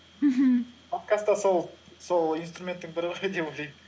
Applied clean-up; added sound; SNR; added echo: none; none; none; none.